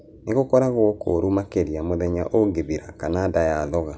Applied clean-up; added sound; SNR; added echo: none; none; none; none.